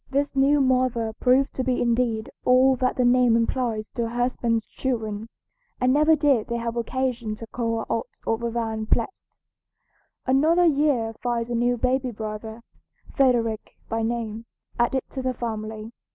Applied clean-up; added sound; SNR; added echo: none; none; none; none.